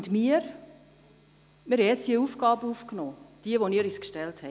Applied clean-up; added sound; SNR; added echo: none; none; none; none.